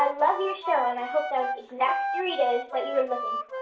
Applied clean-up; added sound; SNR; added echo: none; Wind instrument, woodwind instrument; 6 dB; reverberation time 0.4 s.